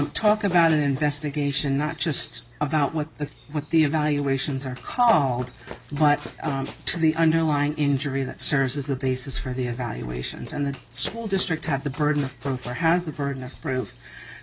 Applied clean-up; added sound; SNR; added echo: none; Run; 18 dB; none.